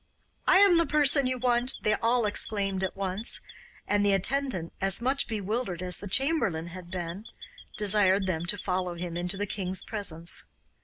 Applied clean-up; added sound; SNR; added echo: none; Squeak / Chirp, tweet; 8 dB; none.